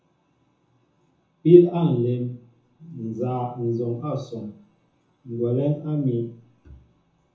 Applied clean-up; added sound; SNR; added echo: none; none; none; reverberation time 0.6 s.